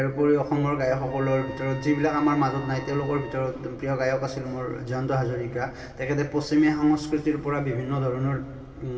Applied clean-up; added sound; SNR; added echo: none; Trumpet; 18 dB; reverberation time 2.0 s.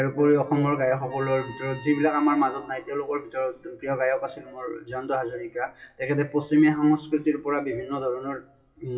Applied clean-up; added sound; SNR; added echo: classical method WPE with log-MMSE.